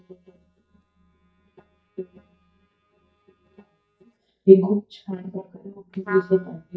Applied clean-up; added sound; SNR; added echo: neural mask model DeepFilterNet 3.